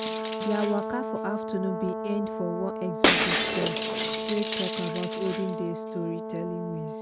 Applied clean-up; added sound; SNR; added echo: none; Brass instrument + Shatter; -2 dB; none.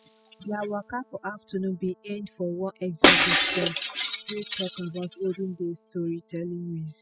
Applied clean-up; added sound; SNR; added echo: classical method spectral subtraction.